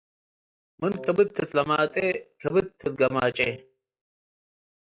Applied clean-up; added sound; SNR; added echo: classical method log-MMSE.